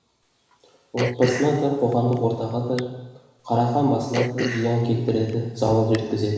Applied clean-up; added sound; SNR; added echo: none; Cough; 11 dB; reverberation time 1.0 s.